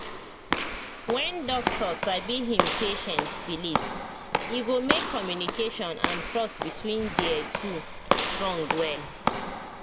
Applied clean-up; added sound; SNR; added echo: none; Walk, footsteps / Slam; 0 dB; none.